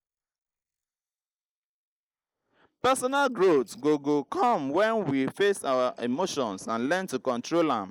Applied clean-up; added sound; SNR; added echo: neural mask model Resemble Enhance denoiser.